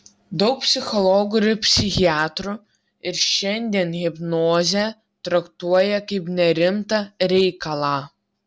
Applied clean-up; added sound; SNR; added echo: none; none; none; none.